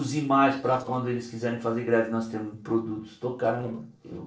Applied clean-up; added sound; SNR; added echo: neural separator model SepFormer DNS4.